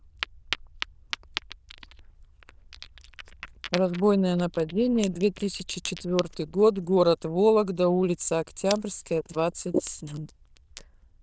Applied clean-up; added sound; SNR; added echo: neural diffusion model UNIVERSE++.